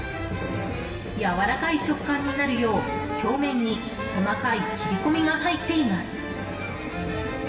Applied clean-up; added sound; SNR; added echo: none; Wind instrument, woodwind instrument; 9 dB; reverberation time 2.3 s.